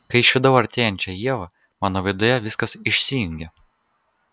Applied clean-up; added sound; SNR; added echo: none; none; none; none.